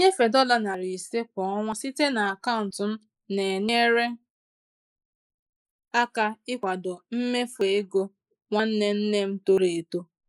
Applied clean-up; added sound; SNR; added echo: neural mask model Resemble Enhance denoiser.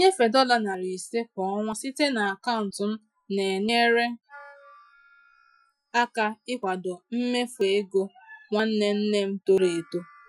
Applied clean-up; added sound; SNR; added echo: classical method Wiener filter.